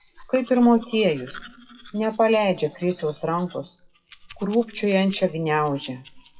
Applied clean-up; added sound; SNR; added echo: classical method WPE with log-MMSE.